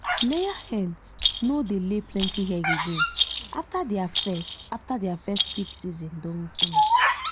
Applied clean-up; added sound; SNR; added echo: none; Rattle + Bird vocalization, bird call, bird song; -3 dB; none.